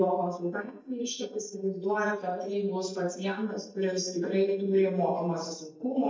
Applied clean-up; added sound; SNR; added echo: neural mask model DeepFilterNet 3.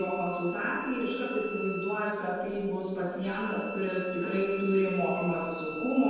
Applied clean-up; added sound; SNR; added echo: none; Bowed string instrument; 11 dB; reverberation time 1.2 s.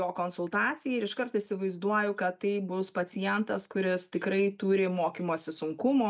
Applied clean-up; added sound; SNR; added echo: none; none; none; none.